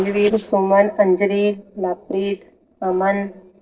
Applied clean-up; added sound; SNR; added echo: neural separator model SepFormer DNS4.